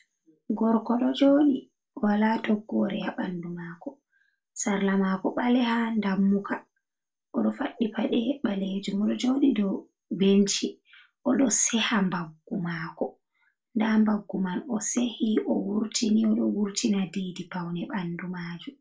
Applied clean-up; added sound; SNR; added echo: none; none; none; reverberation time 0.2 s.